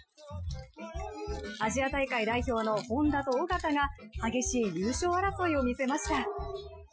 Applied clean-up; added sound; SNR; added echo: classical method Wiener filter.